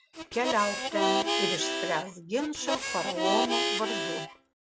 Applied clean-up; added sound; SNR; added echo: none; Harmonica; -2 dB; none.